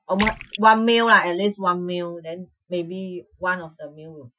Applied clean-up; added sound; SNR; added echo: classical method Wiener filter.